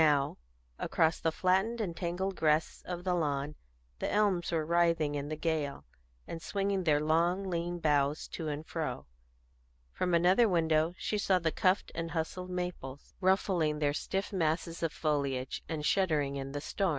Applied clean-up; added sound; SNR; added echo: none; none; none; none.